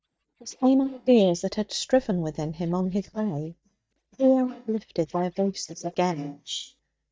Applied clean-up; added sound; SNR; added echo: neural mask model DeepFilterNet 3.